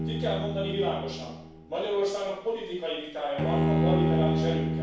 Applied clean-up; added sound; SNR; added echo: none; Bowed string instrument; -2 dB; reverberation time 0.7 s.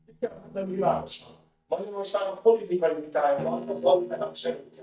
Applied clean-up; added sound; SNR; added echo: neural mask model DeepFilterNet 3.